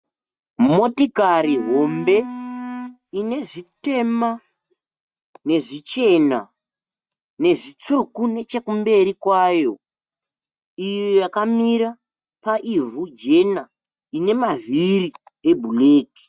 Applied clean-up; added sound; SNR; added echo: neural mask model RNNoise.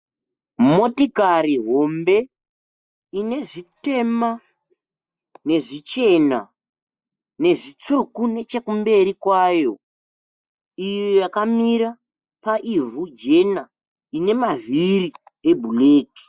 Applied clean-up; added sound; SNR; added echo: neural mask model Resemble Enhance denoiser.